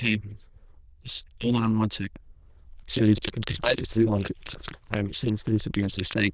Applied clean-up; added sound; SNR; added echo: neural diffusion model UNIVERSE++.